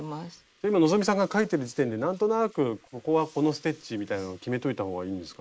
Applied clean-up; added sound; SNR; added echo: neural mask model Resemble Enhance denoiser.